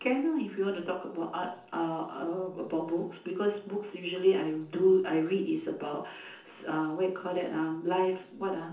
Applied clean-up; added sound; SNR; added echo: none; none; none; reverberation time 0.6 s.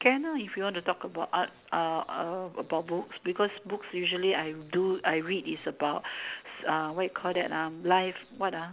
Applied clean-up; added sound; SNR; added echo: none; none; none; none.